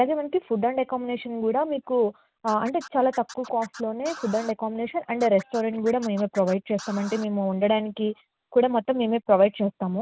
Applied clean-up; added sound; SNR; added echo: none; Scratching (performance technique); 19 dB; none.